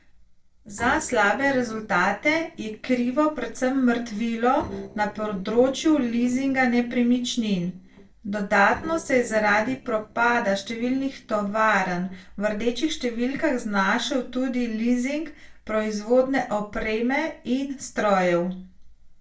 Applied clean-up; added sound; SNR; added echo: neural separator model SepFormer DNS4.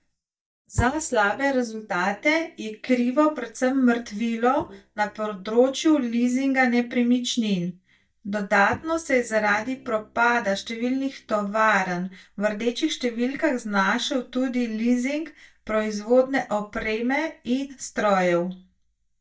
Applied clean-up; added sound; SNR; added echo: neural mask model DeepFilterNet 3.